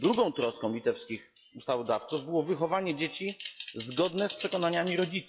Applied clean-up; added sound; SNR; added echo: classical method log-MMSE.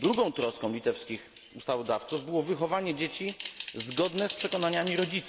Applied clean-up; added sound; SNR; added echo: none; Typing; 14 dB; none.